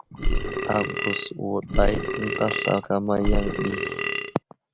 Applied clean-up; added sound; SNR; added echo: none; Burping, eructation; -2 dB; none.